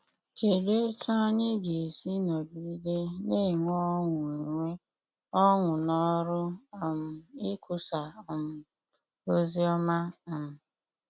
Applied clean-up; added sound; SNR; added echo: none; none; none; none.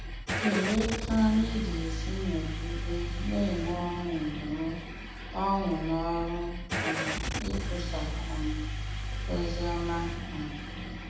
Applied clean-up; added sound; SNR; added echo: none; Engine starting / Car; 1 dB; reverberation time 0.8 s.